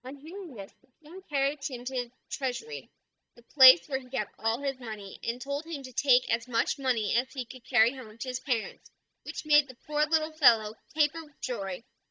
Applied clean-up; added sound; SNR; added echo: neural mask model DeepFilterNet 3.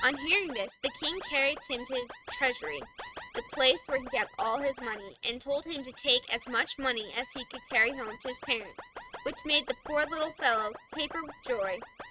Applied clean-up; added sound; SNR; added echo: neural mask model RNNoise.